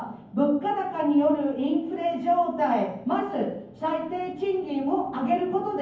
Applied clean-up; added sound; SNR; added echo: none; none; none; reverberation time 0.9 s.